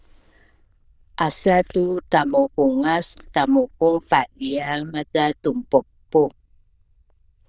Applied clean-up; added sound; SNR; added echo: neural diffusion model UNIVERSE++.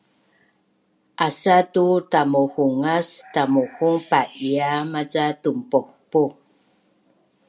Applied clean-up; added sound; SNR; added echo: none; none; none; none.